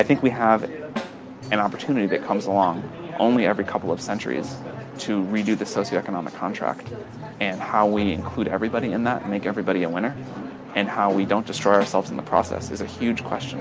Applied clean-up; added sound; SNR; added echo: none; Snare drum; 15 dB; none.